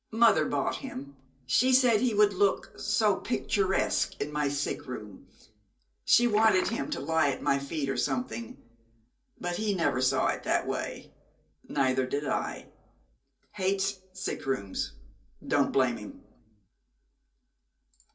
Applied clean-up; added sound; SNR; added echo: none; Liquid; 8 dB; reverberation time 0.3 s.